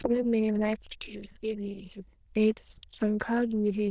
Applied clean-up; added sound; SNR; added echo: neural diffusion model UNIVERSE++.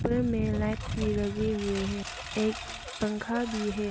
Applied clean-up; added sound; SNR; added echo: none; Engine; 5 dB; none.